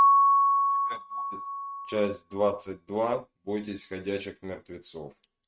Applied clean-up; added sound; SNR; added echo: neural mask model RNNoise.